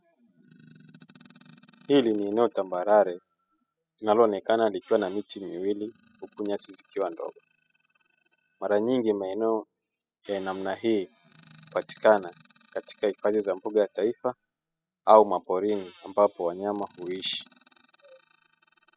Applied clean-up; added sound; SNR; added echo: classical method spectral subtraction.